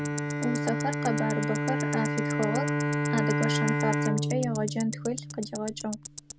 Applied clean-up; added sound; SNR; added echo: none; Tick-tock + Bowed string instrument; -3 dB; none.